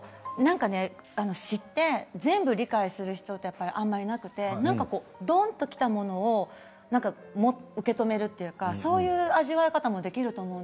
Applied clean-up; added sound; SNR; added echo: none; none; none; none.